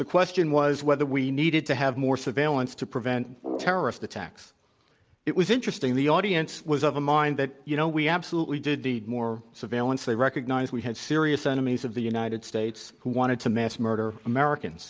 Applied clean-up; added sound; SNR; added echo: none; Brass instrument; 12 dB; none.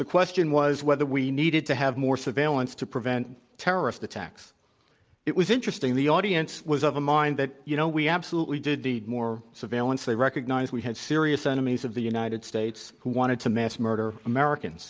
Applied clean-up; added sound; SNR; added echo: none; none; none; none.